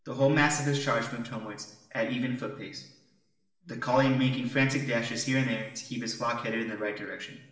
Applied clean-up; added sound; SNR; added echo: none; none; none; reverberation time 1.1 s.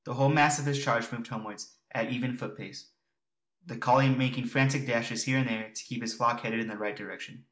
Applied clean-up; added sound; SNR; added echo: none; none; none; none.